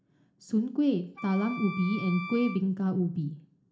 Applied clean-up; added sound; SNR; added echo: none; Wind instrument, woodwind instrument; 13 dB; reverberation time 0.4 s.